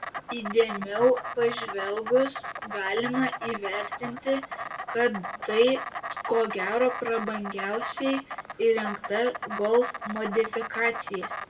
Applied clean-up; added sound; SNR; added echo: none; Insect; 8 dB; reverberation time 0.2 s.